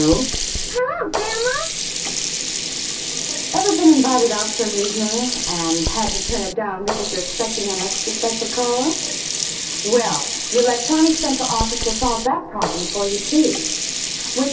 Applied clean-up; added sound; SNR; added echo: none; Sink (filling or washing); 2 dB; reverberation time 0.3 s.